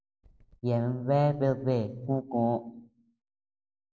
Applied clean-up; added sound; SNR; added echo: neural separator model SepFormer DNS4.